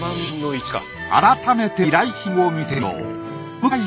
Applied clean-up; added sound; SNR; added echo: none; none; none; none.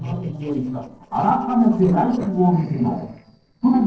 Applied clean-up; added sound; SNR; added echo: neural separator model SepFormer DNS4.